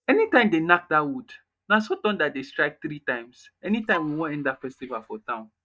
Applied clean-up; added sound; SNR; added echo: neural mask model DeepFilterNet 3.